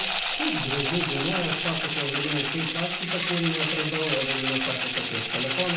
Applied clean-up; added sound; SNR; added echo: none; Rattle (instrument); -2 dB; reverberation time 0.6 s.